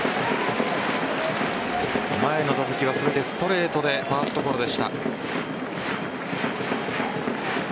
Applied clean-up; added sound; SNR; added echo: none; none; none; none.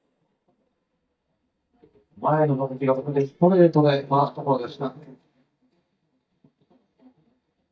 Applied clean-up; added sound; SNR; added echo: neural mask model DeepFilterNet 3.